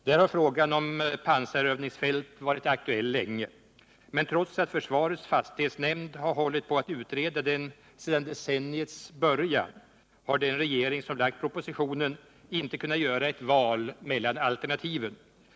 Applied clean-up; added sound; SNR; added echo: none; none; none; none.